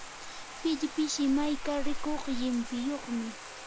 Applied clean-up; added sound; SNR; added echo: none; Bathtub (filling or washing); 5 dB; none.